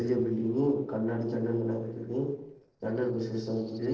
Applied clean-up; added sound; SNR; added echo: neural separator model SepFormer DNS4.